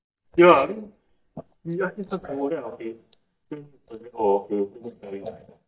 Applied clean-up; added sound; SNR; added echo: neural mask model DeepFilterNet 3.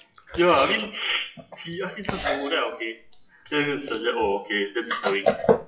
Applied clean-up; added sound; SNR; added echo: classical method WPE with log-MMSE.